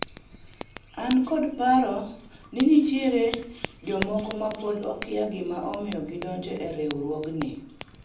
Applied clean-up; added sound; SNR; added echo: none; Fire; 15 dB; reverberation time 0.6 s.